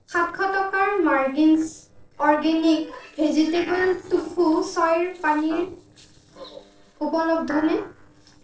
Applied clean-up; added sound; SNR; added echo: neural separator model SepFormer DNS4.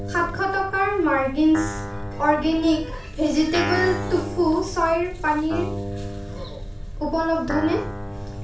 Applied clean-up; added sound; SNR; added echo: none; Guitar; 10 dB; reverberation time 0.3 s.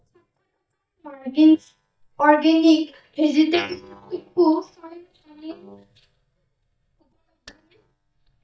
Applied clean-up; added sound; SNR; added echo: neural mask model DeepFilterNet 3.